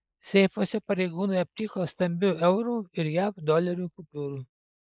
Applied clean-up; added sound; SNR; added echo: neural mask model Resemble Enhance denoiser.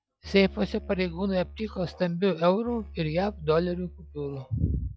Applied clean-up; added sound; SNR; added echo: classical method log-MMSE.